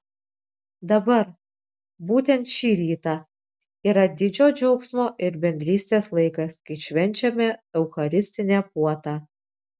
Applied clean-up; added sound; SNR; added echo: none; none; none; none.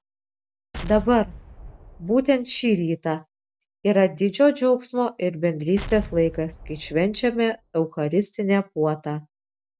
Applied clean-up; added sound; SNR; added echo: none; Explosion; 14 dB; none.